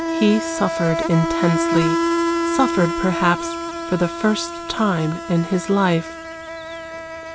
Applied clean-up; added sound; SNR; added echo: none; Insect; 3 dB; none.